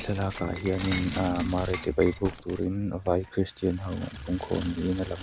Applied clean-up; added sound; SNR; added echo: none; Shatter; 12 dB; none.